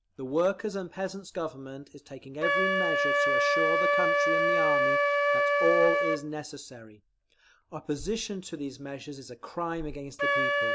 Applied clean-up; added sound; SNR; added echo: none; Wind instrument, woodwind instrument; -5 dB; none.